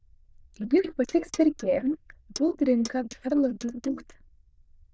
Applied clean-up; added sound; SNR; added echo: neural diffusion model UNIVERSE++.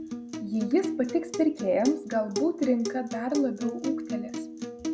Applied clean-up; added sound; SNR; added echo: none; Acoustic guitar; 6 dB; none.